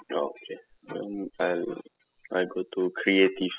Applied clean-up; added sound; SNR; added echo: classical method spectral subtraction.